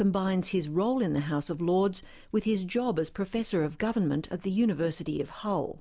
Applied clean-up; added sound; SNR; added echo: none; none; none; none.